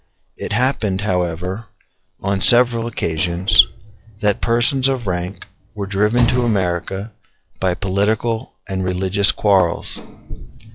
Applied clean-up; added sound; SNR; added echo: classical method log-MMSE.